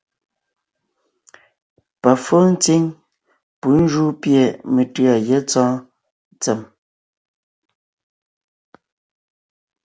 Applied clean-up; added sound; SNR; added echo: none; none; none; none.